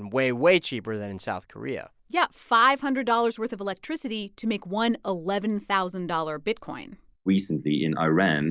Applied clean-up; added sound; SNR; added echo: none; none; none; none.